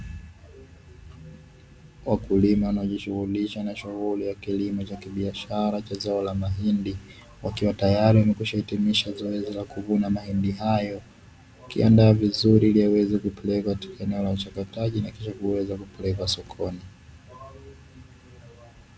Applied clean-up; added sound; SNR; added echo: none; none; none; none.